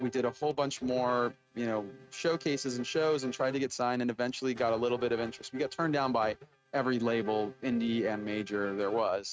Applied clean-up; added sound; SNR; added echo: neural mask model RNNoise.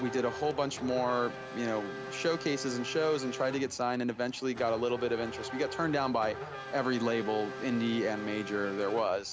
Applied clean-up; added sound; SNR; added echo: none; Race car, auto racing / Accelerating, revving, vroom; 10 dB; none.